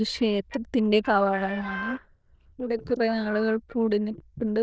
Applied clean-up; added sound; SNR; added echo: neural diffusion model UNIVERSE++.